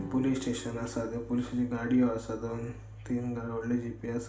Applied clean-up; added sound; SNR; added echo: none; Drum; 16 dB; reverberation time 0.4 s.